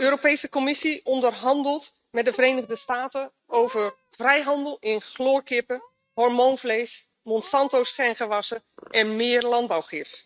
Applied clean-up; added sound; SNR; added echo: neural mask model RNNoise.